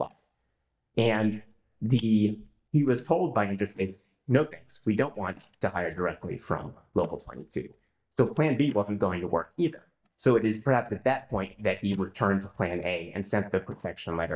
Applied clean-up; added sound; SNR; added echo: neural mask model DeepFilterNet 3.